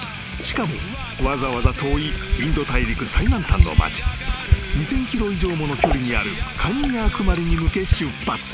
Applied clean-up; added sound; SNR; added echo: none; Fill (with liquid); -1 dB; none.